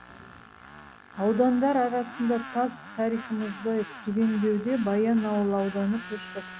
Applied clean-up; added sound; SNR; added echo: none; Tools; 14 dB; none.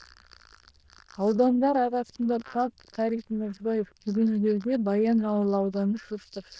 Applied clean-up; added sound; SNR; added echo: neural diffusion model UNIVERSE++.